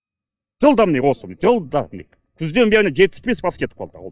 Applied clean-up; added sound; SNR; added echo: neural mask model DeepFilterNet 3.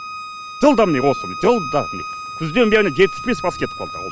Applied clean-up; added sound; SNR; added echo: none; Bowed string instrument; 11 dB; none.